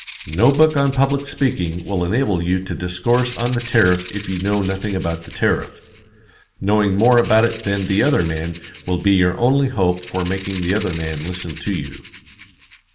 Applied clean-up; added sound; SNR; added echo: none; Rattle (instrument); 15 dB; reverberation time 0.7 s.